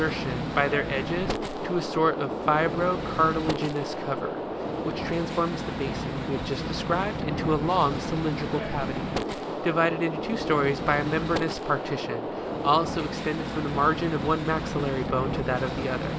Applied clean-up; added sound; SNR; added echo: none; Gunshot, gunfire; 3 dB; none.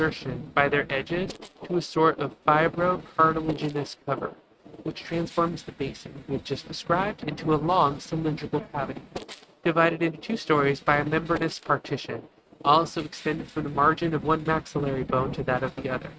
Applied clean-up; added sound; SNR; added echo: neural mask model RNNoise.